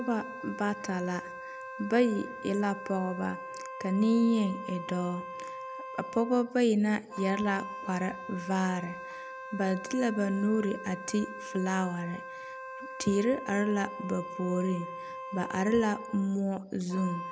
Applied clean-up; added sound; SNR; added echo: none; Wind instrument, woodwind instrument; 11 dB; none.